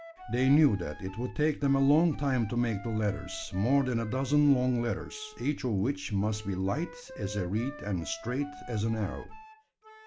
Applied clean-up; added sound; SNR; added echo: none; Wind instrument, woodwind instrument; 19 dB; none.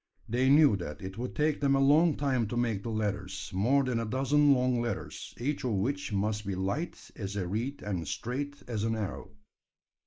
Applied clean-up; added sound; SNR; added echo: neural mask model Resemble Enhance denoiser.